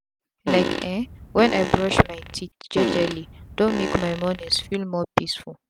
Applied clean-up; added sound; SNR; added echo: none; Fart; 5 dB; none.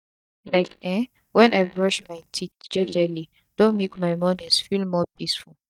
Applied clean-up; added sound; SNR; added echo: neural mask model DeepFilterNet 3.